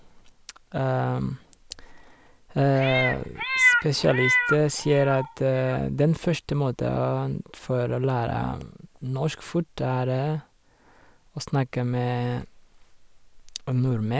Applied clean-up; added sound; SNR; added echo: none; Meow; 0 dB; none.